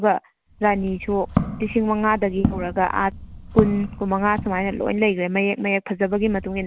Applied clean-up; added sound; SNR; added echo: none; Walk, footsteps; 8 dB; none.